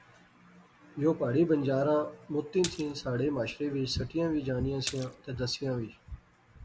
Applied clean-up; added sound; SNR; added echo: none; Splash, splatter; 12 dB; none.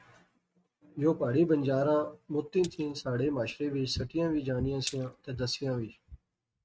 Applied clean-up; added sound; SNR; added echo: neural mask model RNNoise.